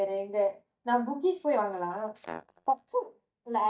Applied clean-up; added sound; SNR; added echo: neural mask model DeepFilterNet 3.